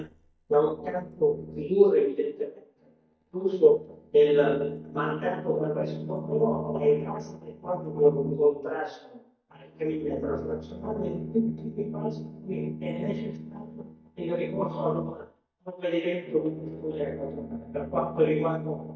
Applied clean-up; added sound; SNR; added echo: neural mask model DeepFilterNet 3.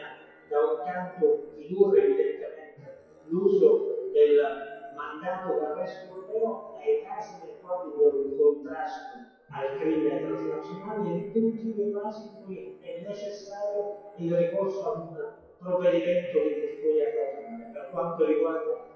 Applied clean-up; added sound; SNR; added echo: classical method WPE with log-MMSE.